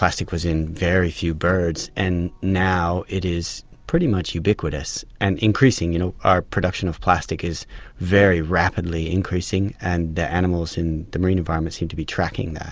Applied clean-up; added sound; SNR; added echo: none; none; none; none.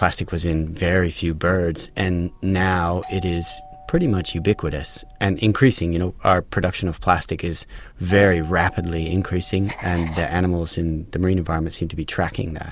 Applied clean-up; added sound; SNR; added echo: none; Writing + Doorbell; 19 dB; none.